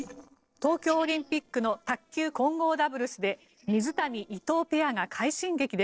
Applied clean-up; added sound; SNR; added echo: neural separator model SepFormer DNS4.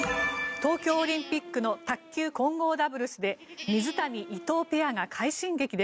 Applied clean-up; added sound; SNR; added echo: none; Livestock, farm animals, working animals; 14 dB; none.